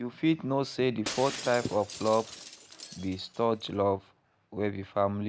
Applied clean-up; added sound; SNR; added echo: none; Shatter; 14 dB; none.